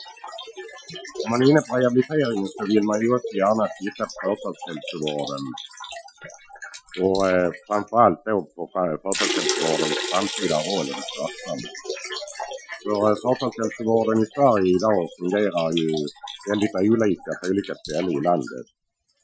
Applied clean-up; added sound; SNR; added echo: classical method Wiener filter.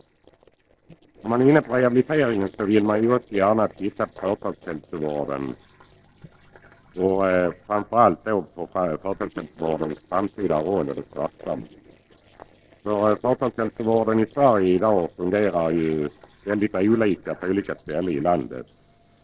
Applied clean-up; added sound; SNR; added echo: neural separator model SepFormer DNS4.